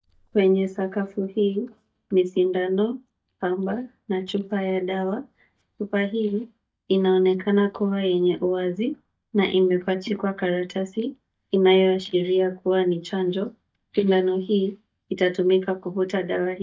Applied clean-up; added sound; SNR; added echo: neural mask model DeepFilterNet 3.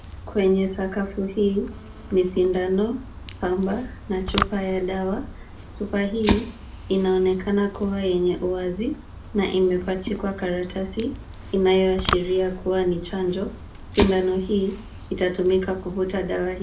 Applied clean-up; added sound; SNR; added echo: none; Fire; 9 dB; reverberation time 0.3 s.